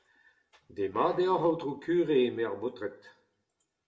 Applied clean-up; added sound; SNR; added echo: none; Fart; 19 dB; reverberation time 0.5 s.